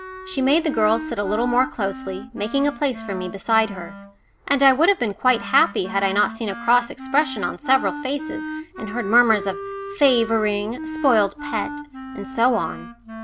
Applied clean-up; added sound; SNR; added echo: none; Wind instrument, woodwind instrument; 11 dB; none.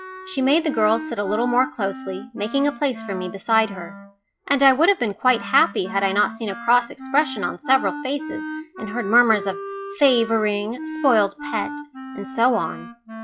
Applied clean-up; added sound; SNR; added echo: classical method log-MMSE.